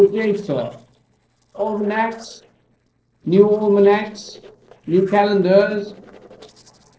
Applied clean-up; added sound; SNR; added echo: neural separator model SepFormer DNS4.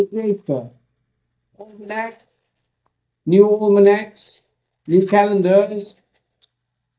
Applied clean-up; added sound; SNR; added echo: neural mask model DeepFilterNet 3.